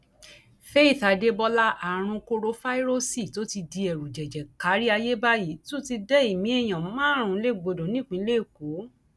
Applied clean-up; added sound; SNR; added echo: none; none; none; none.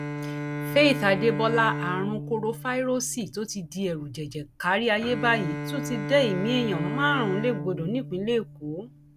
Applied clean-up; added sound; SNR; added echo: none; Bowed string instrument; 7 dB; none.